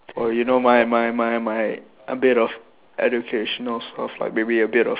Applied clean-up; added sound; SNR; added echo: none; none; none; none.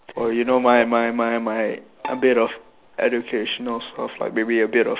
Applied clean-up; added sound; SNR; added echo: none; Bowed string instrument; 19 dB; none.